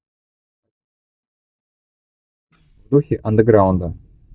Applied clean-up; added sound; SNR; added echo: neural mask model DeepFilterNet 3.